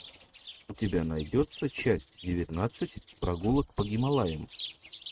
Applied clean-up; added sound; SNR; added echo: neural mask model RNNoise.